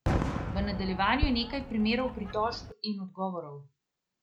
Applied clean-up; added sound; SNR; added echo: none; Fireworks; 3 dB; none.